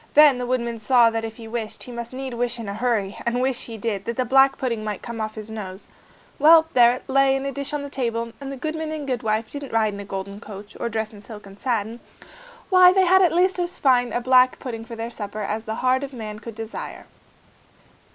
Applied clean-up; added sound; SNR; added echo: none; none; none; none.